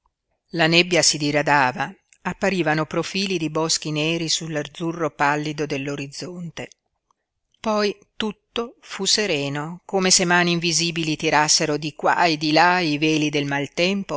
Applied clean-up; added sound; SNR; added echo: none; none; none; none.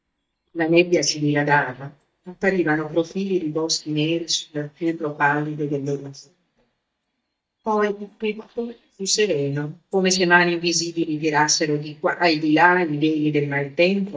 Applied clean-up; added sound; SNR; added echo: neural mask model DeepFilterNet 3.